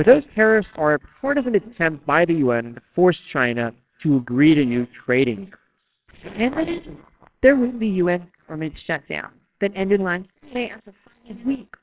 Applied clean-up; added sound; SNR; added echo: neural separator model SepFormer WHAMR!.